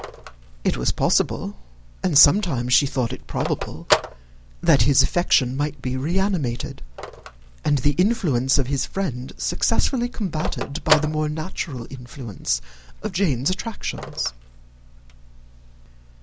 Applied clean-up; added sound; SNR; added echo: none; Telephone; 12 dB; none.